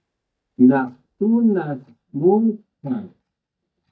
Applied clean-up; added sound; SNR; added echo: neural mask model DeepFilterNet 3.